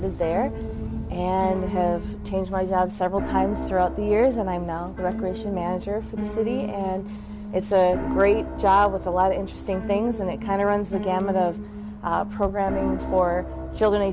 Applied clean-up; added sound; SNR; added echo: none; Piano; 8 dB; none.